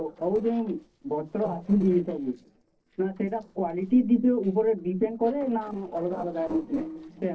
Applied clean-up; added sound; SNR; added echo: neural separator model SepFormer DNS4.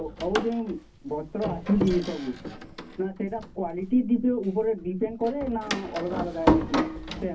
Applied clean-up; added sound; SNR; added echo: none; Door; 4 dB; reverberation time 0.3 s.